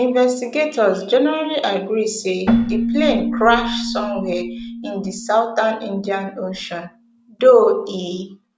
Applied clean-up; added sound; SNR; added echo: none; Keyboard (musical); 7 dB; none.